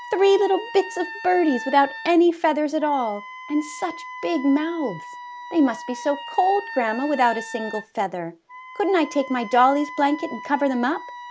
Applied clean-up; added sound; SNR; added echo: none; Wind instrument, woodwind instrument; 14 dB; none.